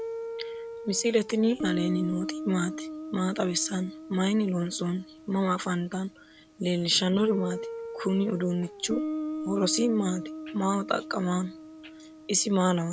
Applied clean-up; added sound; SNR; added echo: none; Guitar; 9 dB; none.